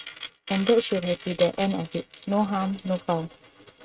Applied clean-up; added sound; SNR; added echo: neural mask model RNNoise.